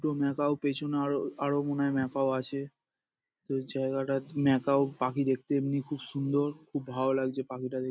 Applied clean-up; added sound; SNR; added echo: none; none; none; none.